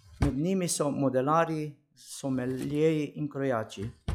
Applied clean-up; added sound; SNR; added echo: classical method log-MMSE.